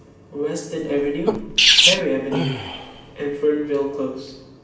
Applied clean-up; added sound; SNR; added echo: none; Sneeze; -3 dB; reverberation time 0.8 s.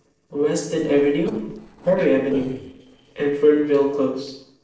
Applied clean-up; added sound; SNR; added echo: neural separator model SepFormer DNS4.